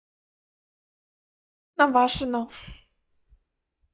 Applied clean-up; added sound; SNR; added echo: neural mask model DeepFilterNet 3.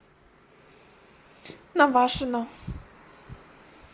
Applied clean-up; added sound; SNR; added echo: none; none; none; none.